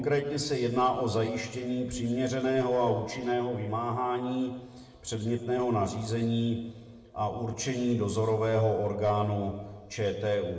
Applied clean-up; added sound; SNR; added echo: none; none; none; reverberation time 1.0 s.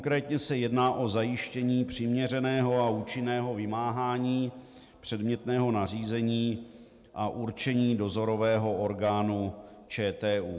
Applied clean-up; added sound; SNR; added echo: none; none; none; none.